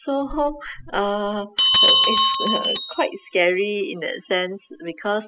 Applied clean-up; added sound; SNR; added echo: classical method spectral subtraction.